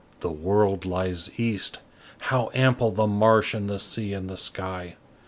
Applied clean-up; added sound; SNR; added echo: none; none; none; none.